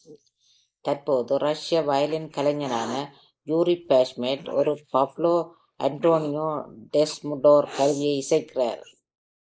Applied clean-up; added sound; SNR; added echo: neural mask model Resemble Enhance denoiser.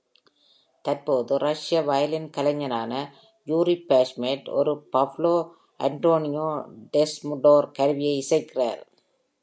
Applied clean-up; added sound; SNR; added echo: none; none; none; none.